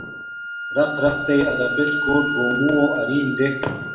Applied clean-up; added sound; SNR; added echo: none; Wind instrument, woodwind instrument; 4 dB; reverberation time 0.8 s.